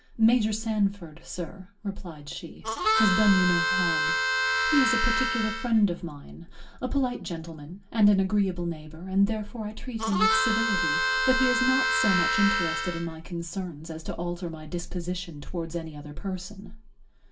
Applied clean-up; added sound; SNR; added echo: none; Harmonica; -1 dB; reverberation time 0.2 s.